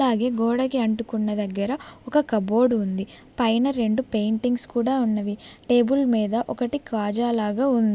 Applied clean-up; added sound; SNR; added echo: none; none; none; none.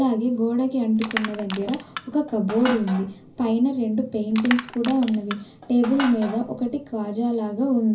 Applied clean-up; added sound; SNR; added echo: none; Crushing; 11 dB; reverberation time 0.5 s.